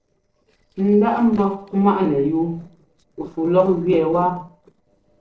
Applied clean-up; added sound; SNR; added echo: neural separator model SepFormer DNS4.